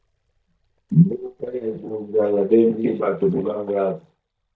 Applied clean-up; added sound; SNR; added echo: neural mask model DeepFilterNet 3.